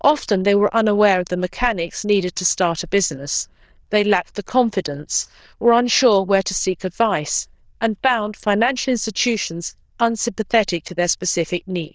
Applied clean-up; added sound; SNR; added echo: neural diffusion model UNIVERSE++.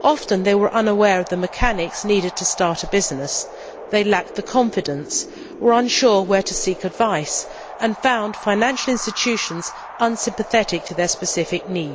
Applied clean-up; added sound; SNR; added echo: none; Wind; 15 dB; none.